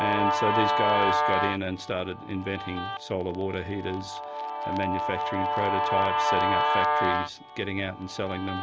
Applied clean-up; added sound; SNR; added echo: none; Guitar; -3 dB; none.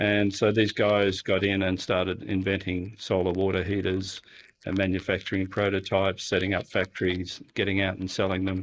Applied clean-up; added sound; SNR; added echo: neural mask model Resemble Enhance denoiser.